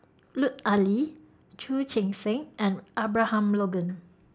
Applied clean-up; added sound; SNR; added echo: none; none; none; none.